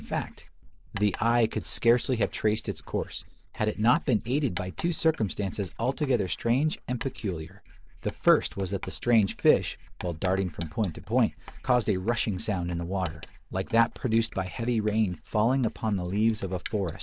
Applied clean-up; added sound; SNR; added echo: neural mask model Resemble Enhance denoiser.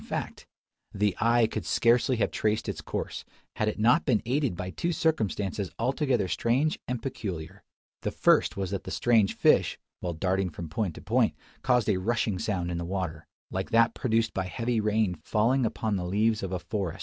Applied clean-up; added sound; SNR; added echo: none; none; none; none.